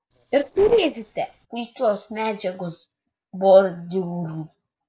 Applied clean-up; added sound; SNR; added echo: neural separator model SepFormer DNS4.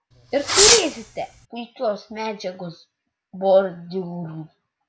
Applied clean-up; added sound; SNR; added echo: none; Fireworks; -5 dB; none.